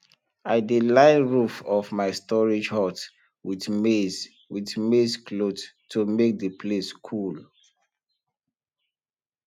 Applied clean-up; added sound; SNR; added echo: none; none; none; none.